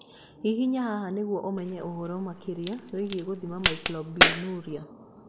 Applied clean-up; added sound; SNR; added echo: none; Crack; -2 dB; none.